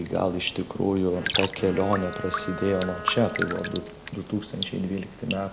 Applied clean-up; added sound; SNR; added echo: none; Bowed string instrument + Raindrop; 6 dB; none.